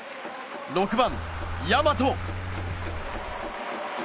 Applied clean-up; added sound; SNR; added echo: none; Livestock, farm animals, working animals; 5 dB; none.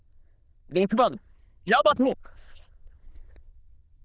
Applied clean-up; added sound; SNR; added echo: neural diffusion model UNIVERSE++.